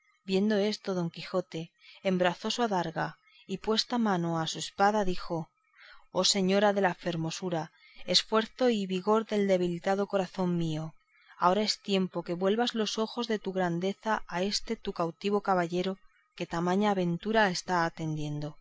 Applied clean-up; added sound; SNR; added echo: none; none; none; none.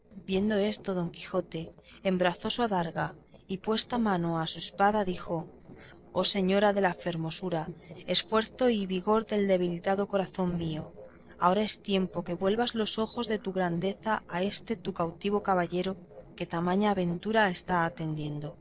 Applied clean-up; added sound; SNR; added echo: neural separator model SepFormer DNS4.